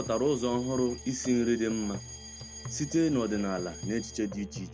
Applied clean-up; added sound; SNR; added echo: none; Musical instrument + Alarm; 12 dB; none.